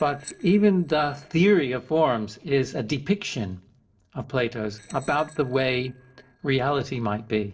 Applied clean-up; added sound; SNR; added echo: neural separator model SepFormer DNS4.